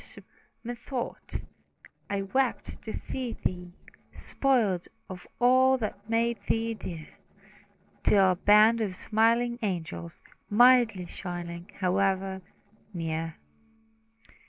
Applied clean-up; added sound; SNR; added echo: neural separator model SepFormer DNS4.